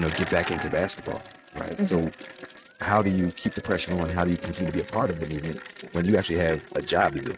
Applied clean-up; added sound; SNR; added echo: neural mask model RNNoise.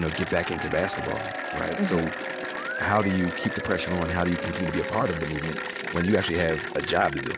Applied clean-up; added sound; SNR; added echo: none; Applause / Cheering; 5 dB; none.